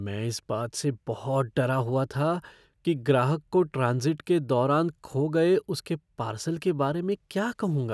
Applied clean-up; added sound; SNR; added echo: none; none; none; none.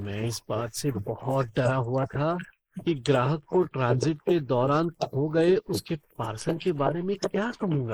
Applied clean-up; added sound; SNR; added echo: neural mask model Resemble Enhance denoiser.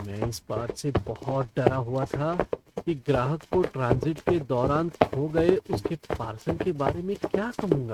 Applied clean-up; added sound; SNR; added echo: neural mask model RNNoise.